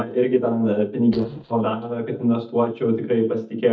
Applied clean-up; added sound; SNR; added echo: neural mask model DeepFilterNet 3.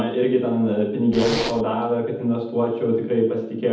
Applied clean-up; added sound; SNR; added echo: none; Zipper (clothing); 6 dB; reverberation time 0.8 s.